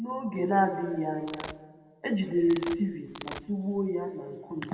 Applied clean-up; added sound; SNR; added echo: none; Domestic sounds, home sounds; 12 dB; reverberation time 1.9 s.